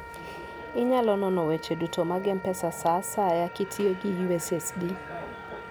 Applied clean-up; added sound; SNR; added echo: none; Wind instrument, woodwind instrument; 14 dB; none.